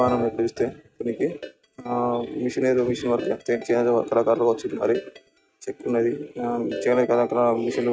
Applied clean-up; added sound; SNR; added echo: neural mask model RNNoise.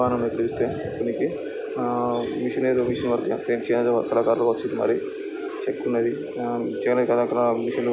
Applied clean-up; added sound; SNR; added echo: none; none; none; none.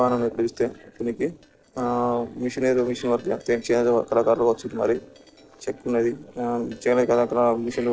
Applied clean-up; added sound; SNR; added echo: neural separator model SepFormer DNS4.